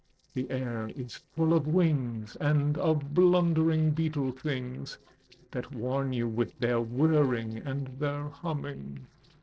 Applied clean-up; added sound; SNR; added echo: neural separator model SepFormer DNS4.